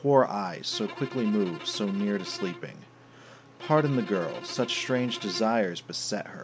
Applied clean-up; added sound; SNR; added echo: none; Bowed string instrument; 14 dB; none.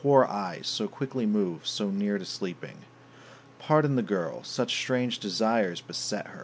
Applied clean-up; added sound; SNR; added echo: none; none; none; none.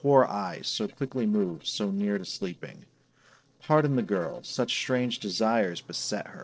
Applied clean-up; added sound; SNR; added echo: neural separator model SepFormer DNS4.